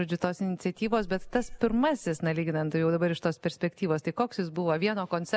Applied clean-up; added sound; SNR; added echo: none; Meow; 13 dB; none.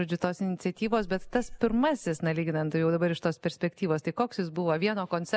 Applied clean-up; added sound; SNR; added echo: neural mask model DeepFilterNet 3.